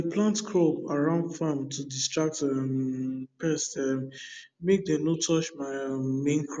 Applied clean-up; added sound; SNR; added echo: none; none; none; none.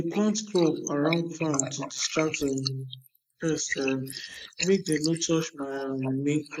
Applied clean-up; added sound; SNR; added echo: neural mask model Resemble Enhance denoiser.